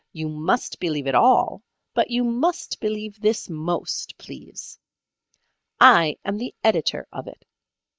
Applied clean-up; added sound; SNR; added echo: neural mask model Resemble Enhance denoiser.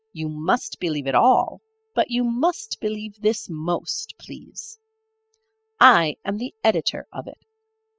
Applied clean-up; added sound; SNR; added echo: classical method spectral subtraction.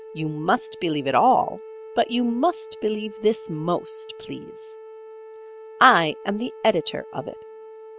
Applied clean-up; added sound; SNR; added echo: none; Wind instrument, woodwind instrument; 16 dB; none.